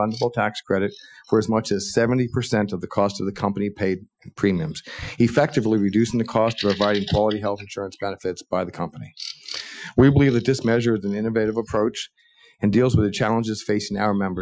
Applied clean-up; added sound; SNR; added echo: classical method Wiener filter.